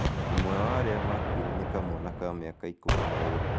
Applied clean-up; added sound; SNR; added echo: none; Gunshot, gunfire; -5 dB; none.